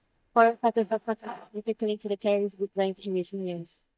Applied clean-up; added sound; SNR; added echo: neural mask model DeepFilterNet 3.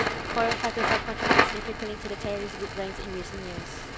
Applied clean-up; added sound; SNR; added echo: none; Crackle; -5 dB; none.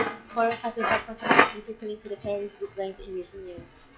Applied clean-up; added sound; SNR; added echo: classical method log-MMSE.